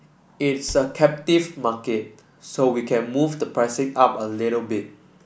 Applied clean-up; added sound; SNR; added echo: none; Cupboard open or close; 18 dB; none.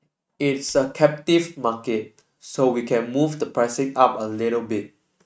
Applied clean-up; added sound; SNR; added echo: neural mask model RNNoise.